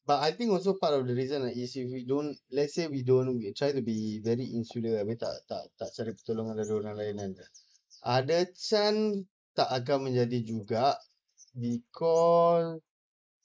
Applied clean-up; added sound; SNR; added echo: neural mask model Resemble Enhance denoiser.